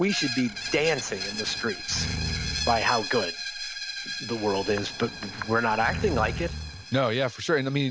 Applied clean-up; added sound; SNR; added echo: none; Breathing + Screech; 6 dB; none.